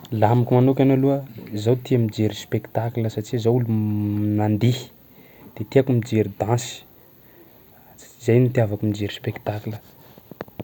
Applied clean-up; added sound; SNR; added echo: none; none; none; none.